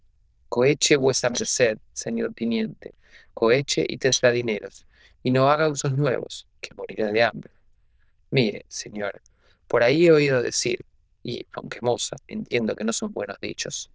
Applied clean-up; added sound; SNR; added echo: neural diffusion model UNIVERSE++.